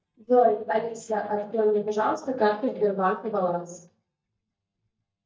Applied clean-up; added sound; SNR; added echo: neural mask model DeepFilterNet 3.